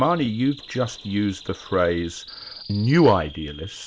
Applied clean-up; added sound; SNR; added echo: none; Bird vocalization, bird call, bird song; 19 dB; none.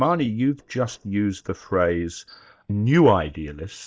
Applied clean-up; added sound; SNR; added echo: neural mask model DeepFilterNet 3.